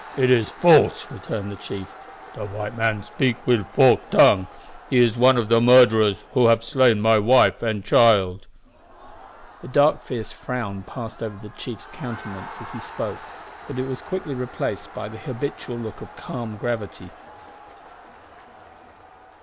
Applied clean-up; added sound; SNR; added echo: none; Crowd; 20 dB; none.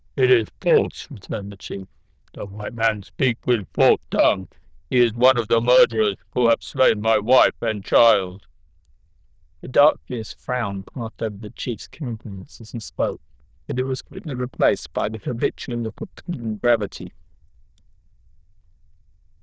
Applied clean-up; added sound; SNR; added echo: neural diffusion model UNIVERSE++.